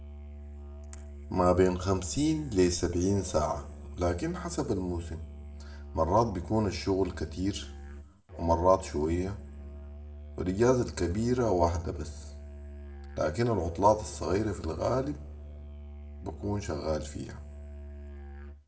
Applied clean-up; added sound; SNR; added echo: none; Musical instrument; 13 dB; reverberation time 0.5 s.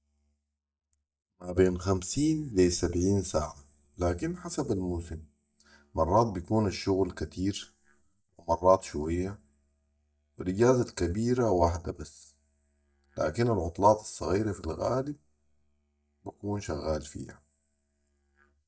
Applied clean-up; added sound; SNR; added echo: neural mask model DeepFilterNet 3.